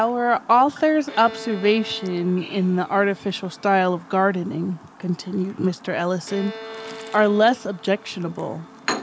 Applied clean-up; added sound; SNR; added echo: none; Chirp, tweet + Bowed string instrument; 15 dB; none.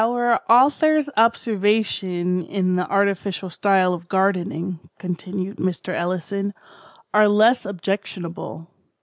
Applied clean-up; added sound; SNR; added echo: none; none; none; none.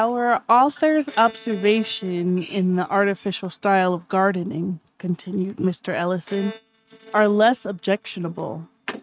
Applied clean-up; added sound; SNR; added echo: neural mask model RNNoise.